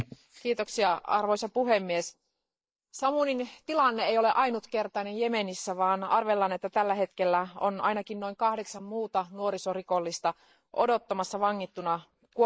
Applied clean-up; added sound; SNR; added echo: neural mask model Resemble Enhance denoiser.